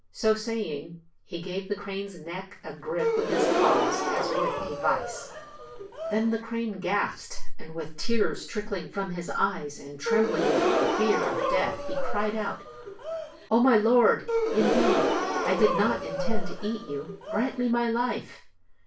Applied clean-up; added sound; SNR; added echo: none; Gasp; 1 dB; reverberation time 0.3 s.